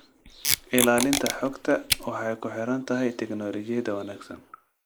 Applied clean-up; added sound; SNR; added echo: neural mask model Resemble Enhance denoiser.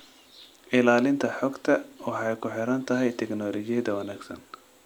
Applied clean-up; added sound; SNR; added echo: none; none; none; none.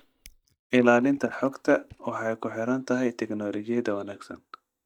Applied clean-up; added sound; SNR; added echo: neural mask model DeepFilterNet 3.